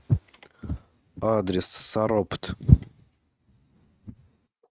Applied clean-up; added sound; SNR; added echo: neural mask model RNNoise.